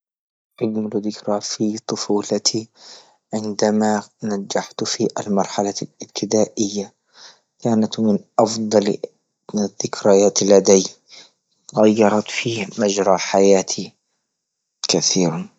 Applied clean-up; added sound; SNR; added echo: neural mask model DeepFilterNet 3.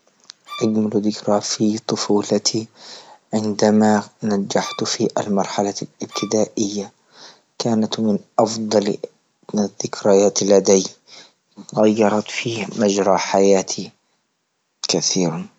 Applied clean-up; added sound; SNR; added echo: none; Bowed string instrument; 18 dB; none.